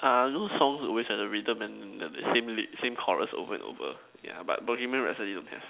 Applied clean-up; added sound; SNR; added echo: none; none; none; none.